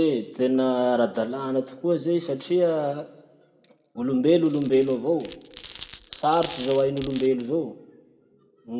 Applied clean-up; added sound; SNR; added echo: none; Glass; 9 dB; reverberation time 1.0 s.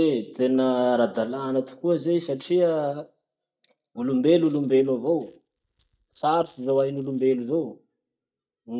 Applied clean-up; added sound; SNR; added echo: neural mask model DeepFilterNet 3.